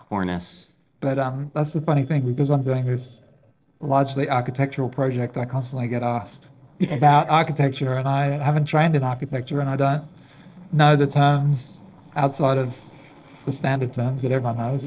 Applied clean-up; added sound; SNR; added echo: neural separator model SepFormer DNS4.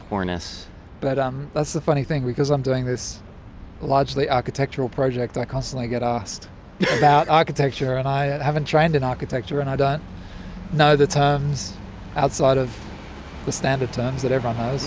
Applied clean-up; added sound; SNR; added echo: none; none; none; none.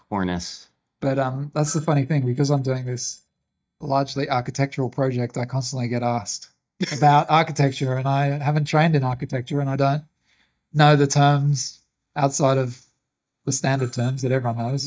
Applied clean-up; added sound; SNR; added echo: neural mask model DeepFilterNet 3.